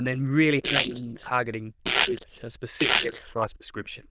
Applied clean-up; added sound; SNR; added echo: neural diffusion model UNIVERSE++.